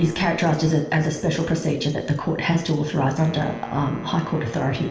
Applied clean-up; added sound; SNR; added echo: none; Wind instrument, woodwind instrument; 18 dB; reverberation time 0.7 s.